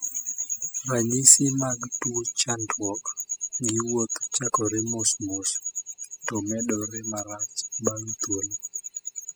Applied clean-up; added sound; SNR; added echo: classical method spectral subtraction.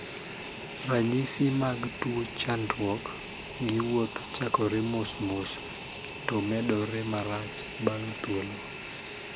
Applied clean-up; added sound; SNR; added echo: none; Fixed-wing aircraft, airplane; 12 dB; none.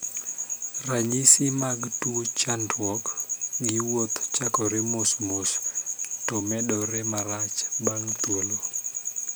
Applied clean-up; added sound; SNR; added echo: none; none; none; none.